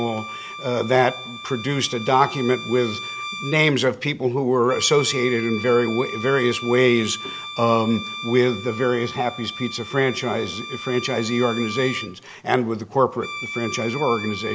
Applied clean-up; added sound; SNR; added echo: none; Bowed string instrument; 12 dB; none.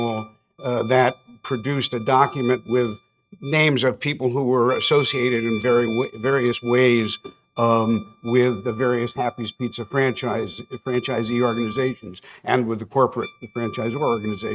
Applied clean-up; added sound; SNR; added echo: neural mask model RNNoise.